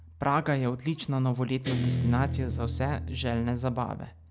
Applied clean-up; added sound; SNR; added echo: none; Guitar; 5 dB; none.